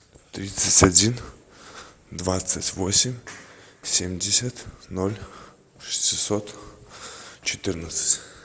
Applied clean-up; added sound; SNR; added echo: none; none; none; none.